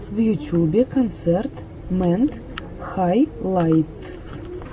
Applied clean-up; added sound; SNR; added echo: none; none; none; none.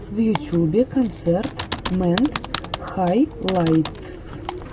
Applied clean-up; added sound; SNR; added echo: none; Typing; 9 dB; none.